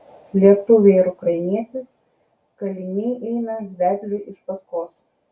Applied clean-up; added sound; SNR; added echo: none; none; none; none.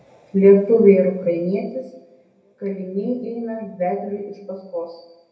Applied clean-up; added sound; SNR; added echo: none; none; none; reverberation time 0.8 s.